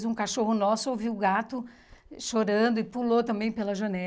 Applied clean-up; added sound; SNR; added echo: none; none; none; none.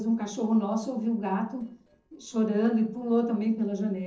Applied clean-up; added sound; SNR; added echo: neural separator model SepFormer DNS4.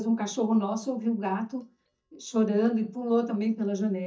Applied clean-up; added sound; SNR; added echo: neural mask model DeepFilterNet 3.